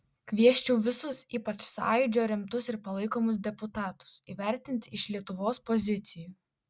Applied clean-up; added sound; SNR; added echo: none; none; none; none.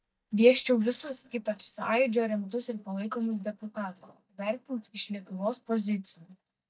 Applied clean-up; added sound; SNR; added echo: neural mask model DeepFilterNet 3.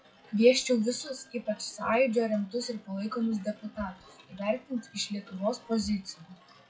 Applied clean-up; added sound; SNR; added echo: classical method WPE with log-MMSE.